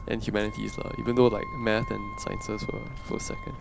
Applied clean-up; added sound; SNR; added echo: none; Walk, footsteps + Wind instrument, woodwind instrument; 9 dB; none.